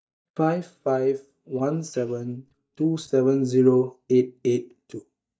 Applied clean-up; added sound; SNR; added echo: neural mask model DeepFilterNet 3.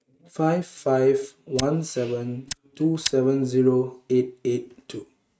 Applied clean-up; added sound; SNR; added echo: neural mask model RNNoise.